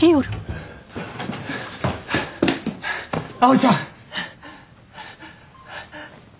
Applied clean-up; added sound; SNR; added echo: none; none; none; none.